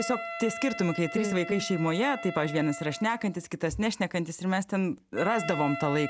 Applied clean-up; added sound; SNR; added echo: none; Wind instrument, woodwind instrument; 11 dB; none.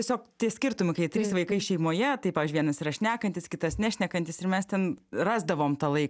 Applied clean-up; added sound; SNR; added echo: none; none; none; none.